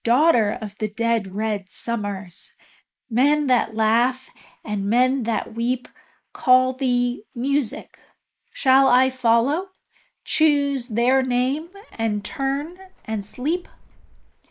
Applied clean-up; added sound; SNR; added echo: neural mask model Resemble Enhance denoiser.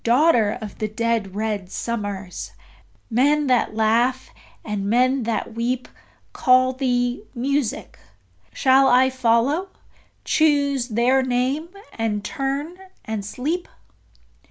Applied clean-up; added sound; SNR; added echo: none; none; none; none.